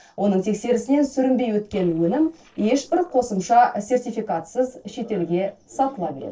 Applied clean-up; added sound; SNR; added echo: neural separator model SepFormer DNS4.